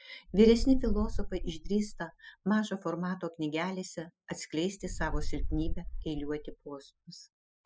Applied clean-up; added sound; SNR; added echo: classical method spectral subtraction.